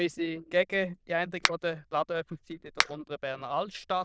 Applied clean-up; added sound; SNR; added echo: neural diffusion model UNIVERSE++.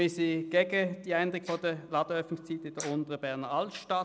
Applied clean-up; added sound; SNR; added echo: neural mask model Resemble Enhance denoiser.